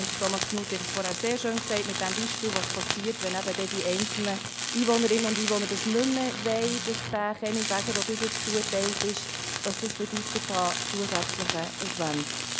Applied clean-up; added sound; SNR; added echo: none; Tools; -2 dB; none.